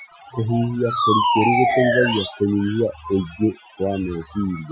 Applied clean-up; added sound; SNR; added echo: classical method Wiener filter.